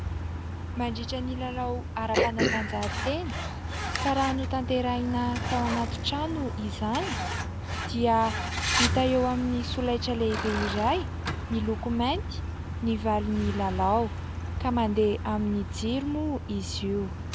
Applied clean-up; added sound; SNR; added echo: none; Cough + Truck; 2 dB; none.